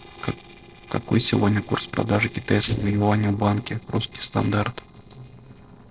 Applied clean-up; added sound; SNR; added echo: neural separator model SepFormer DNS4.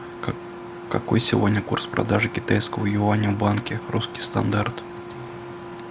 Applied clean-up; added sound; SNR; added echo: none; none; none; none.